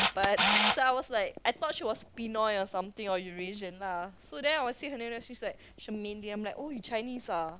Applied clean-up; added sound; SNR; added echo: none; Camera; 2 dB; none.